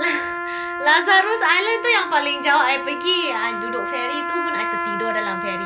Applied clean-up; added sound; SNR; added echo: none; Trumpet; 5 dB; none.